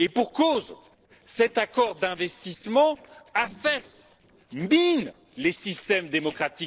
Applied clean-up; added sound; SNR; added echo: neural separator model SepFormer DNS4.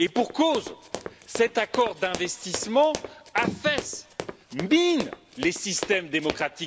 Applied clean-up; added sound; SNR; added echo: none; Run; 10 dB; none.